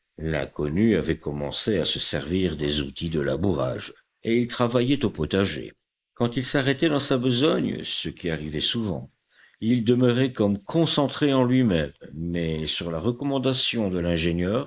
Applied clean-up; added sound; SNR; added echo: neural mask model Resemble Enhance denoiser.